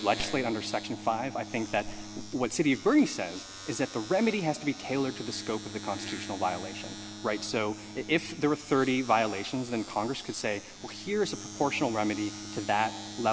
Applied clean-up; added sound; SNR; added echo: none; Domestic sounds, home sounds + Bowed string instrument; 12 dB; none.